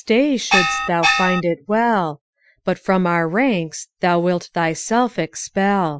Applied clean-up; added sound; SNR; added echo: classical method Wiener filter.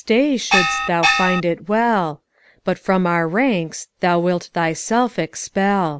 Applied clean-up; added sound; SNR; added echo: none; Gong; -2 dB; none.